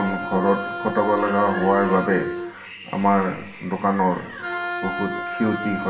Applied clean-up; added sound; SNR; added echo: none; Wind instrument, woodwind instrument; 8 dB; reverberation time 1.1 s.